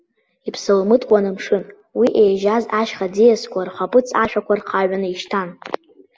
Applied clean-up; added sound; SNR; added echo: none; none; none; none.